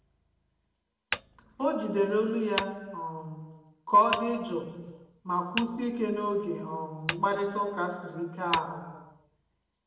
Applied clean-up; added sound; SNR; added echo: none; Hammer; 11 dB; reverberation time 1.1 s.